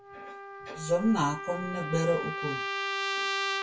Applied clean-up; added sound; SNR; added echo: none; Trumpet; 3 dB; reverberation time 0.2 s.